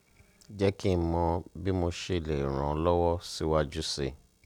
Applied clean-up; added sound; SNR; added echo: none; none; none; none.